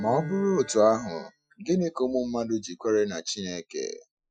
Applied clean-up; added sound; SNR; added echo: classical method Wiener filter.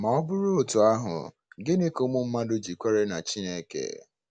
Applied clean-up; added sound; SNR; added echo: none; none; none; none.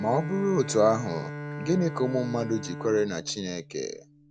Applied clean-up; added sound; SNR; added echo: none; Bowed string instrument; 11 dB; none.